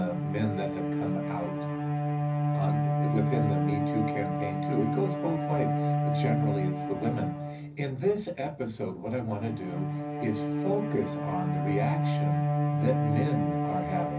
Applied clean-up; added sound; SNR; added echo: none; Bowed string instrument; -3 dB; reverberation time 0.4 s.